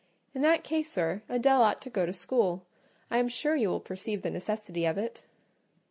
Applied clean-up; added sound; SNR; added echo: none; none; none; none.